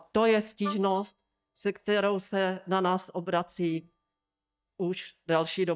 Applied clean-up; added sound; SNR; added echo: neural mask model DeepFilterNet 3.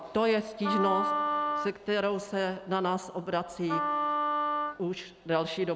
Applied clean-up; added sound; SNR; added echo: none; Wind instrument, woodwind instrument; 1 dB; none.